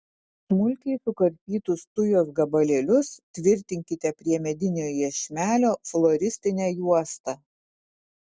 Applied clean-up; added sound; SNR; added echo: none; none; none; none.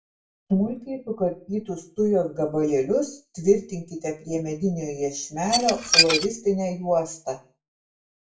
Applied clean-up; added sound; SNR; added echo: none; Dishes, pots, and pans / Glass; -3 dB; reverberation time 0.3 s.